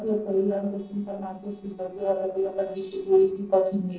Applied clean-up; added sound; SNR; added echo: neural separator model SepFormer DNS4.